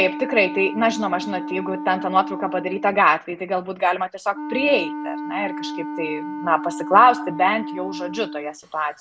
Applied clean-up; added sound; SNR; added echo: none; Wind instrument, woodwind instrument; 9 dB; none.